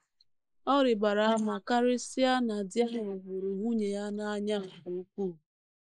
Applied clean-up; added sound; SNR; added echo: neural mask model Resemble Enhance denoiser.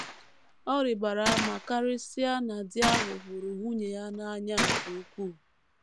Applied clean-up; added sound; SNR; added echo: none; Gunshot, gunfire; 3 dB; none.